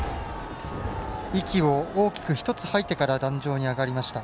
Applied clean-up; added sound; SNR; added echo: none; Explosion; 11 dB; none.